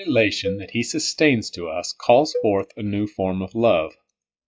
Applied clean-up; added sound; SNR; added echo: classical method log-MMSE.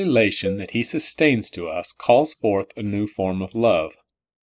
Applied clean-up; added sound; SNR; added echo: neural mask model Resemble Enhance denoiser.